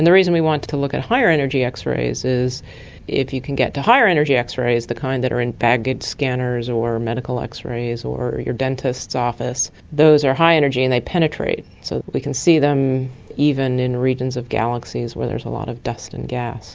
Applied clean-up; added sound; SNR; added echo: none; none; none; none.